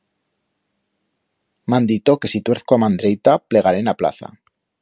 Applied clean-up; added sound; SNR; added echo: none; none; none; none.